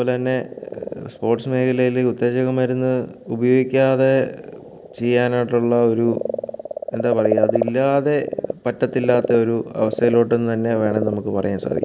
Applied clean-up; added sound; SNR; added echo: none; Frog; 9 dB; none.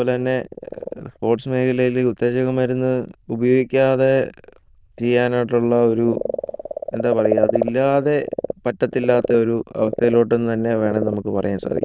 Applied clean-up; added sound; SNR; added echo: neural diffusion model UNIVERSE++.